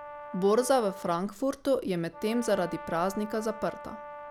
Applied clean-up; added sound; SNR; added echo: none; Brass instrument; 14 dB; none.